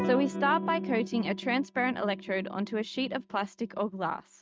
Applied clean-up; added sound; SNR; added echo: neural mask model RNNoise.